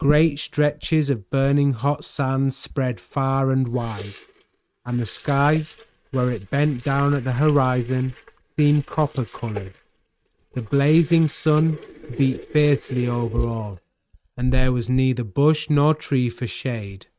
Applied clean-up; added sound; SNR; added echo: neural mask model RNNoise.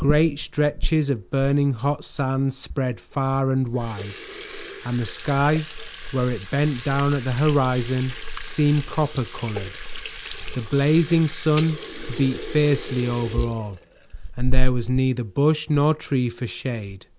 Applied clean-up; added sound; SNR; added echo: none; Sink (filling or washing) / Water tap, faucet; 3 dB; none.